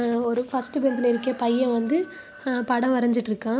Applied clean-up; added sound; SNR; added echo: none; none; none; none.